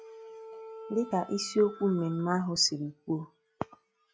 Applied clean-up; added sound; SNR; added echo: classical method log-MMSE.